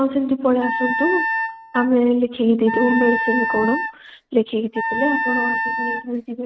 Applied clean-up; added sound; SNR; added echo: neural mask model RNNoise.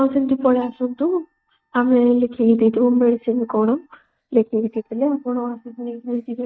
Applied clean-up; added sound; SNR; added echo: neural mask model DeepFilterNet 3.